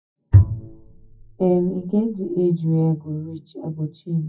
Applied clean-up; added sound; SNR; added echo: classical method WPE with log-MMSE.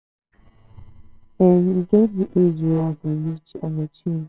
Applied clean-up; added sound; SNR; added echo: neural separator model SepFormer WHAMR!.